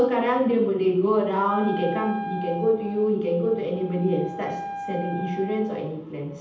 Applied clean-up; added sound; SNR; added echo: none; Wind instrument, woodwind instrument; 12 dB; reverberation time 0.8 s.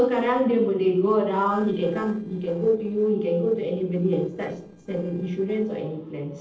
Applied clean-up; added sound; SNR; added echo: neural separator model SepFormer DNS4.